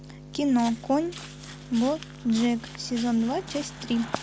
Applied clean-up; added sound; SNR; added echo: none; Walk, footsteps; 17 dB; none.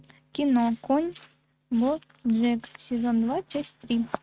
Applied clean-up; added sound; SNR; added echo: neural mask model RNNoise.